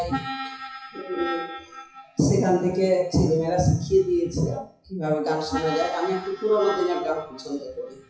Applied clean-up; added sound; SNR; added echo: classical method WPE with log-MMSE.